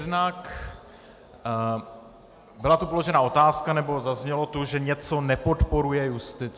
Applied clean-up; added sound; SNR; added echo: none; none; none; none.